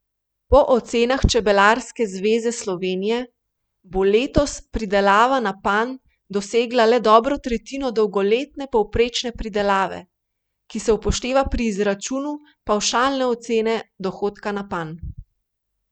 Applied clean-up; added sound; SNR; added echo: none; none; none; none.